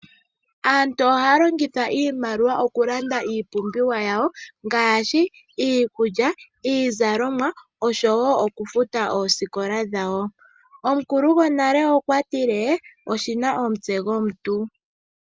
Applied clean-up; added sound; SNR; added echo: none; none; none; none.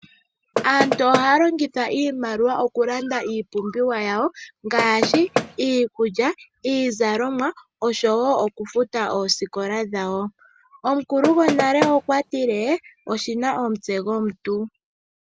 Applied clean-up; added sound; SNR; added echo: none; Knock; 3 dB; none.